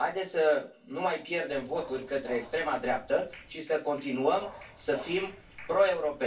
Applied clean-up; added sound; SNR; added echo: none; Dog; 17 dB; reverberation time 0.2 s.